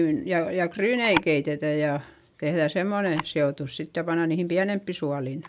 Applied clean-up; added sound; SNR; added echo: none; Camera; 14 dB; none.